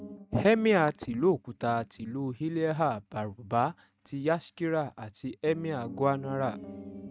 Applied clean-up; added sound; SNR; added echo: neural mask model RNNoise.